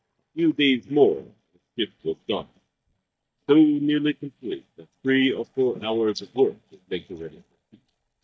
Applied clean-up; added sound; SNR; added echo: neural mask model DeepFilterNet 3.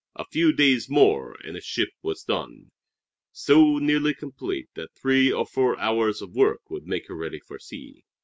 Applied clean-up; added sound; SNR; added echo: none; none; none; none.